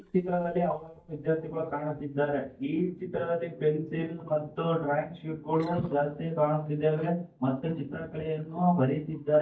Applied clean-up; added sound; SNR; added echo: neural mask model DeepFilterNet 3.